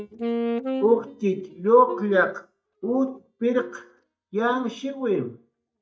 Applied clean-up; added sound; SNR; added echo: neural mask model DeepFilterNet 3.